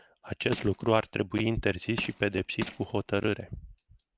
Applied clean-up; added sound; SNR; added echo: none; Crushing; 11 dB; none.